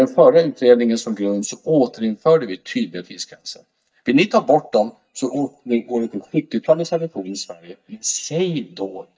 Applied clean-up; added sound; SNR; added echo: neural mask model DeepFilterNet 3.